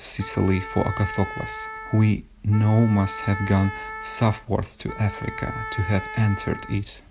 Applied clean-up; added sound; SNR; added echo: none; Wind instrument, woodwind instrument; 12 dB; none.